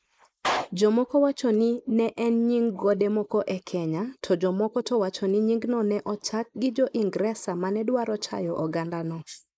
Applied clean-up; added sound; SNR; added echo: neural mask model Resemble Enhance denoiser.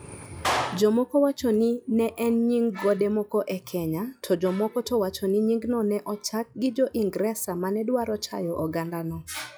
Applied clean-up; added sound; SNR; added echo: classical method log-MMSE.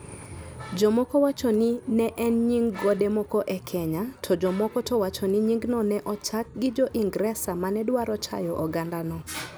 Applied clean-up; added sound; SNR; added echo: none; none; none; none.